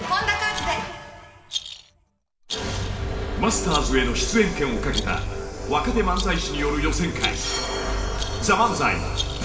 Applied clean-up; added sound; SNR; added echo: none; Rattle; 14 dB; reverberation time 2.0 s.